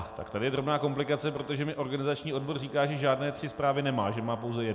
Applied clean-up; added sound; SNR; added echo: none; Brass instrument; 19 dB; none.